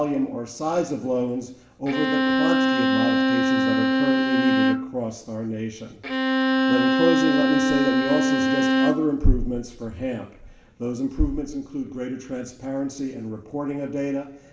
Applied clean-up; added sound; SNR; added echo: none; Bowed string instrument; -5 dB; reverberation time 0.7 s.